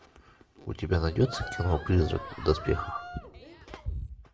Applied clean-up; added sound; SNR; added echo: none; Cheering; 13 dB; reverberation time 0.9 s.